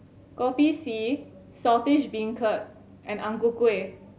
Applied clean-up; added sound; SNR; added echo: none; none; none; none.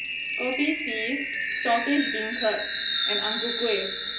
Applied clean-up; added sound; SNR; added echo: none; Chime; -1 dB; reverberation time 0.3 s.